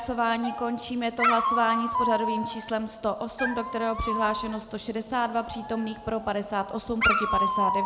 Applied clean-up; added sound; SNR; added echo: none; Dog; 1 dB; none.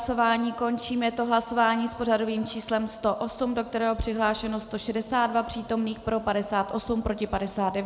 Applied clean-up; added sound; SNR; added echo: none; none; none; none.